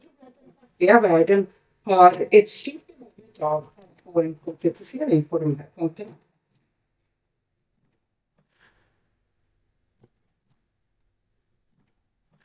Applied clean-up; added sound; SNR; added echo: neural mask model DeepFilterNet 3.